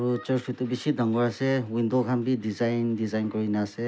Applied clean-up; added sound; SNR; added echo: none; none; none; none.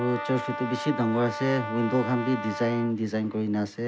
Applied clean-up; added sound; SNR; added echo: none; Brass instrument; 9 dB; none.